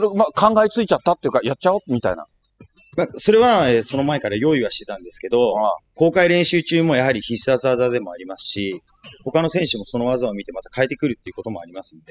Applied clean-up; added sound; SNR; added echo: classical method spectral subtraction.